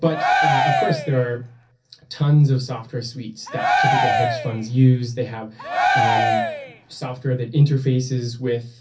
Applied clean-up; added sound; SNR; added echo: none; Cheering; -1 dB; reverberation time 0.3 s.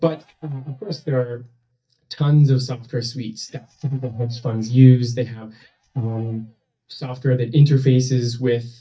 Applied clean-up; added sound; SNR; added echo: neural mask model DeepFilterNet 3.